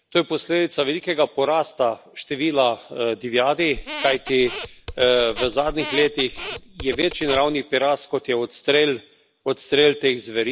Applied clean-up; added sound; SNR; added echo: none; Squeak; 11 dB; none.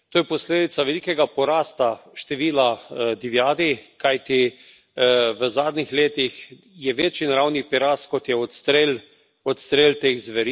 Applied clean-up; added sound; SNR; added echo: none; none; none; none.